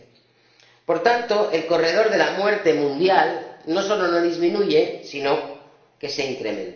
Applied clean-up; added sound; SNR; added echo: none; none; none; reverberation time 0.7 s.